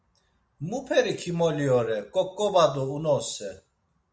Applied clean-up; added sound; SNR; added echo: none; none; none; none.